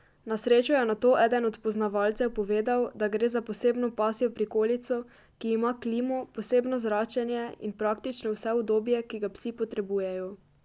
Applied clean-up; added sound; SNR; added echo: none; none; none; none.